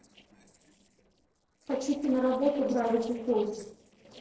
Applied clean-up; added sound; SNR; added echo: neural separator model SepFormer DNS4.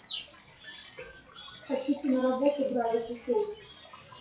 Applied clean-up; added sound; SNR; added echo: classical method WPE with log-MMSE.